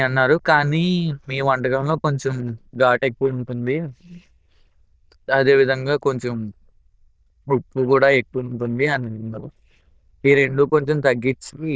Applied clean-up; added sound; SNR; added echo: neural diffusion model UNIVERSE++.